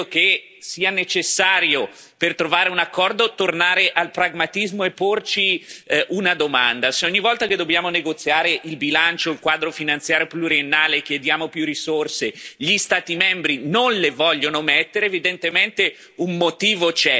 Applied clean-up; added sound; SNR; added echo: none; none; none; none.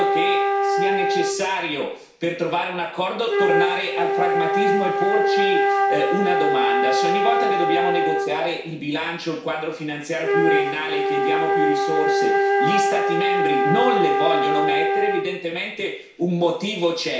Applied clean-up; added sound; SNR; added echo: none; Wind instrument, woodwind instrument; -4 dB; reverberation time 0.6 s.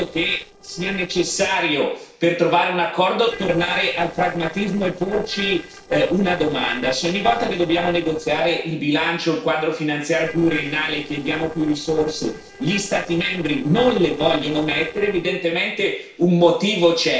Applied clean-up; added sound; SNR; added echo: neural separator model SepFormer DNS4.